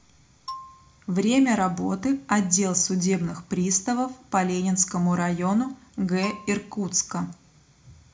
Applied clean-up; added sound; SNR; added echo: none; Marimba, xylophone; 19 dB; reverberation time 0.2 s.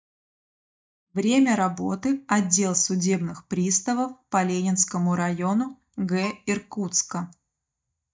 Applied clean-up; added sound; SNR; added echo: neural mask model DeepFilterNet 3.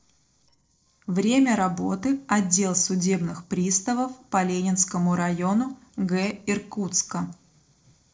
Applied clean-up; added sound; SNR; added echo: neural separator model SepFormer DNS4.